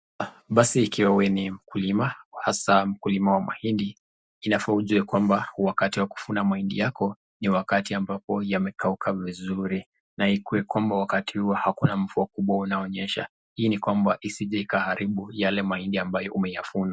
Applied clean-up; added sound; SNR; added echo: none; none; none; none.